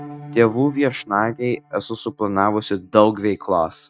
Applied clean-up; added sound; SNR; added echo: neural mask model RNNoise.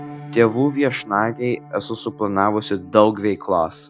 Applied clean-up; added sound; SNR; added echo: none; Piano; 19 dB; none.